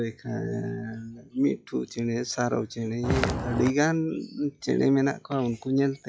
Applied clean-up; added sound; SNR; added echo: classical method log-MMSE.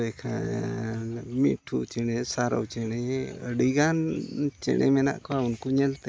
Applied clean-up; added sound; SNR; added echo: none; none; none; none.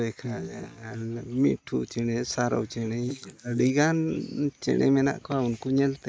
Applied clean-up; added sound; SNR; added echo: neural mask model Resemble Enhance denoiser.